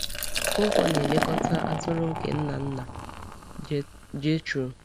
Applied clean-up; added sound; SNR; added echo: none; Liquid; 0 dB; none.